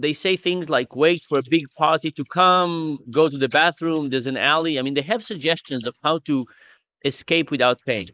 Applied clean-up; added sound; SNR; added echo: neural mask model Resemble Enhance denoiser.